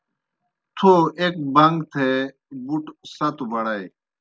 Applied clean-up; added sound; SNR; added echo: none; none; none; none.